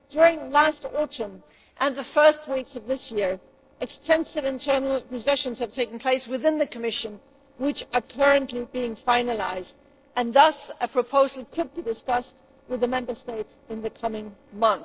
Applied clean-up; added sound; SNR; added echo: neural separator model SepFormer DNS4.